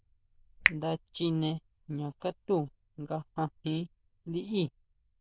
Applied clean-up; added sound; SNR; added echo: neural diffusion model UNIVERSE++.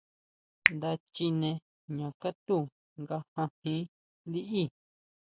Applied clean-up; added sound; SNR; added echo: none; Finger snapping; 1 dB; none.